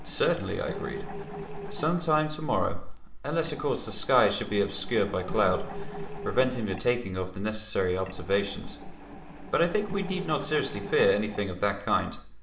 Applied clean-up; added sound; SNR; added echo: none; Mechanisms; 13 dB; reverberation time 0.6 s.